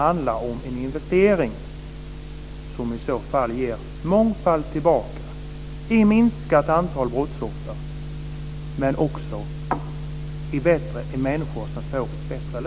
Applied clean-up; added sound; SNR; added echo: none; none; none; none.